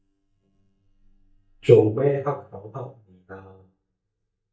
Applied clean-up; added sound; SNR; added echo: neural mask model DeepFilterNet 3.